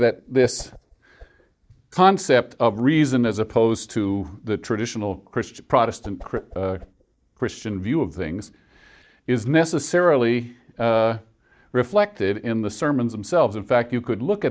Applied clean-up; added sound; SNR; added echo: neural mask model DeepFilterNet 3.